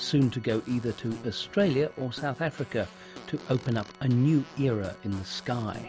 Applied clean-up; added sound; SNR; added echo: none; Organ + Fart; 17 dB; none.